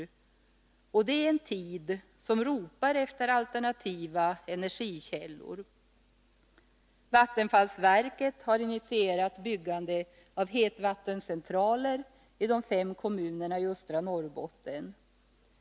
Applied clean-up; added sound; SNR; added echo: none; none; none; none.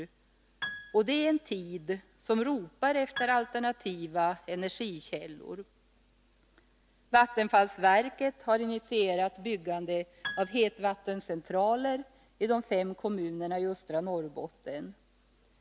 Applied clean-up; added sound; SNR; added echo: none; Piano; 14 dB; none.